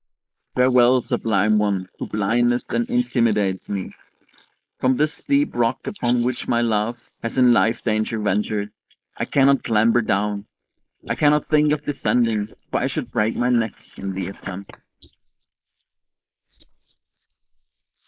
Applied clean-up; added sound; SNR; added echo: neural mask model Resemble Enhance denoiser.